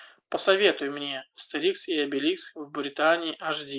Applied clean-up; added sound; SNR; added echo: neural mask model Resemble Enhance denoiser.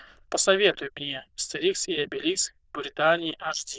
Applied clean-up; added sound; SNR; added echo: neural diffusion model UNIVERSE++.